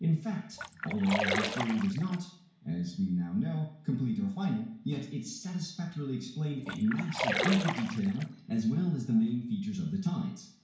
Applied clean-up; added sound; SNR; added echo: none; Splash, splatter; 4 dB; reverberation time 0.6 s.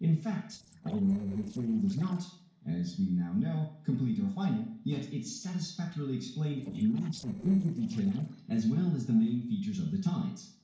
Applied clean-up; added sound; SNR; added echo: neural separator model SepFormer DNS4.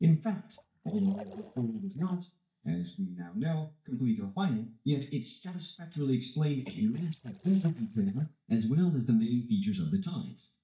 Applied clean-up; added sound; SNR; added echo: neural mask model DeepFilterNet 3.